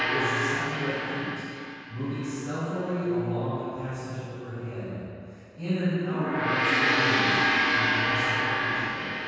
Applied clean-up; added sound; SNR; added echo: none; Gong; -3 dB; reverberation time 2.2 s.